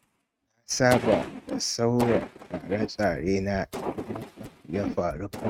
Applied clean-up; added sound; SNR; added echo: neural mask model RNNoise.